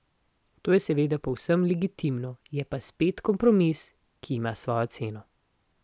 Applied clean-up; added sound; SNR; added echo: none; none; none; none.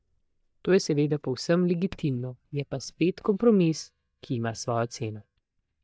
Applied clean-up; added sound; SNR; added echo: neural mask model DeepFilterNet 3.